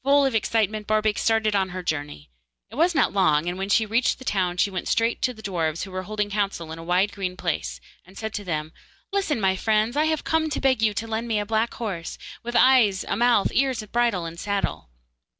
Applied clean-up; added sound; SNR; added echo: none; none; none; none.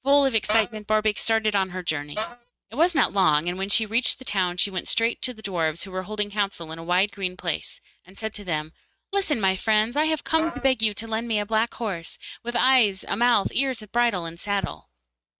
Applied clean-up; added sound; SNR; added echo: neural mask model RNNoise.